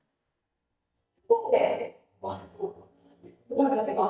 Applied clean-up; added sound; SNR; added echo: neural mask model DeepFilterNet 3.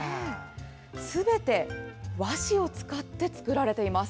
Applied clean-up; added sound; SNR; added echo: none; none; none; none.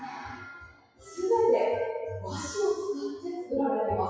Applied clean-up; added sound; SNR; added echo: classical method WPE with log-MMSE.